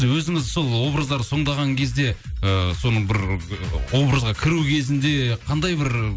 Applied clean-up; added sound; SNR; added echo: none; none; none; none.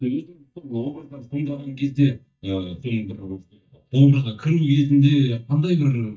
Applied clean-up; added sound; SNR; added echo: neural mask model DeepFilterNet 3.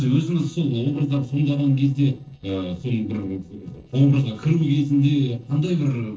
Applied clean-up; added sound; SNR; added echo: neural separator model SepFormer DNS4.